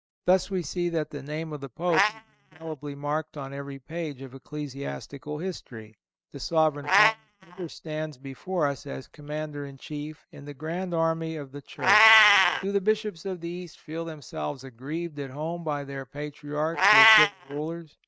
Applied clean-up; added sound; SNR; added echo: neural mask model RNNoise.